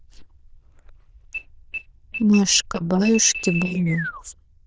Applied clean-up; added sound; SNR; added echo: neural diffusion model UNIVERSE++.